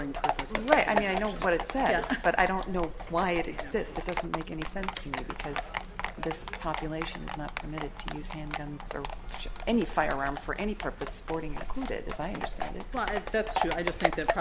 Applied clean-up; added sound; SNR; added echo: none; Livestock, farm animals, working animals; 5 dB; none.